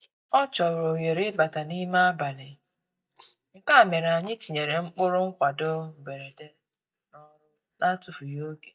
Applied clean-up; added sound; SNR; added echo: neural mask model DeepFilterNet 3.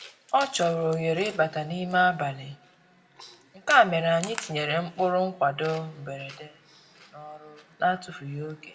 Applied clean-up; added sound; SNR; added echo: none; Chewing, mastication; 19 dB; reverberation time 0.5 s.